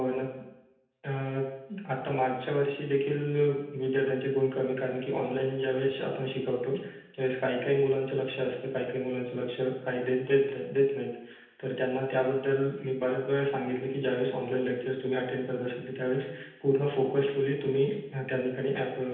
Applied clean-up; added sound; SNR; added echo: none; none; none; reverberation time 0.9 s.